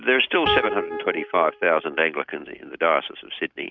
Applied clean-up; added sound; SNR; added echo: neural mask model RNNoise.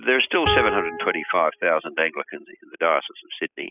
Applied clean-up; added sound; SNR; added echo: classical method spectral subtraction.